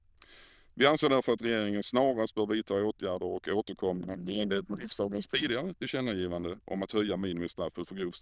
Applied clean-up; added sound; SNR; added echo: neural diffusion model UNIVERSE++.